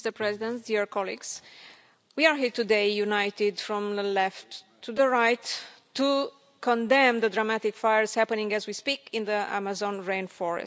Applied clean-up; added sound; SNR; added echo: none; none; none; none.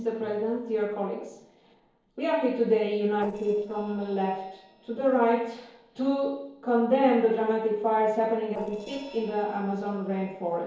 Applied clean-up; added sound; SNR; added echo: neural separator model SepFormer DNS4.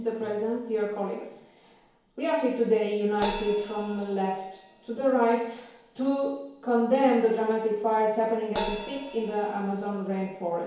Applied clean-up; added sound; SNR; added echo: none; Crash cymbal; 13 dB; reverberation time 1.0 s.